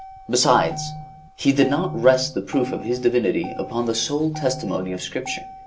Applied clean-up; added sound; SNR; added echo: none; Motor vehicle (road); 17 dB; reverberation time 0.2 s.